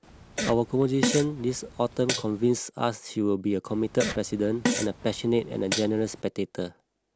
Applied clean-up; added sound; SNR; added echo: none; Fart; 6 dB; none.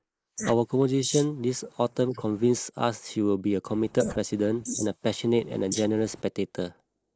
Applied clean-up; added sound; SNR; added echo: neural mask model Resemble Enhance denoiser.